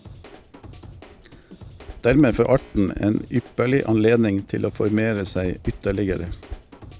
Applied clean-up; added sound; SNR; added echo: none; Tap + Drum / Drum kit; 15 dB; none.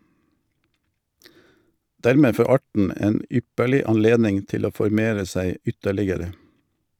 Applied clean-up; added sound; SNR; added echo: none; none; none; none.